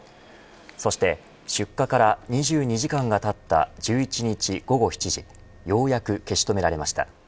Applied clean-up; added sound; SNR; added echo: none; none; none; none.